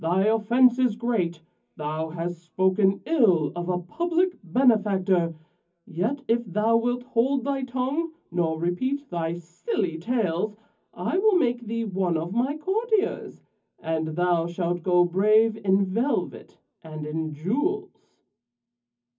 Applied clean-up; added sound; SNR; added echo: none; none; none; reverberation time 0.3 s.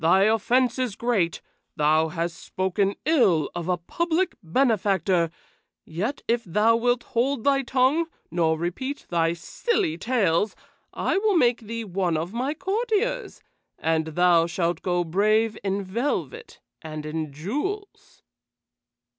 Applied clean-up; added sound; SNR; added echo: none; none; none; none.